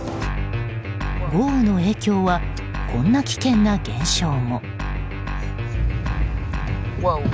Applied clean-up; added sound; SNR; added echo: none; none; none; none.